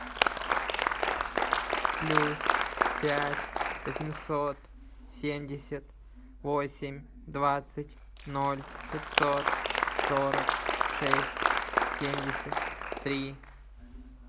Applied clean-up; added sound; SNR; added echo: none; Applause; -2 dB; none.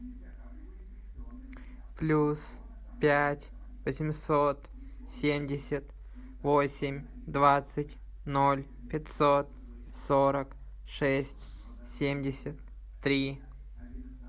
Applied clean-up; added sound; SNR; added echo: none; none; none; none.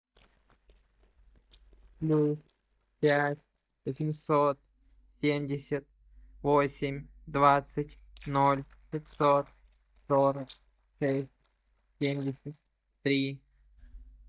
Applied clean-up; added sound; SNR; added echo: neural mask model DeepFilterNet 3.